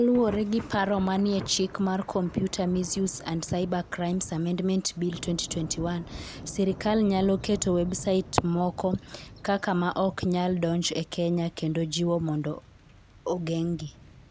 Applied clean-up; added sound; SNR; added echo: none; Thunder / Rain; 17 dB; none.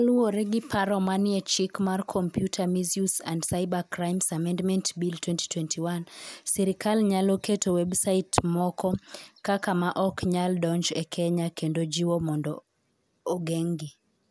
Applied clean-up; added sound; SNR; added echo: none; none; none; none.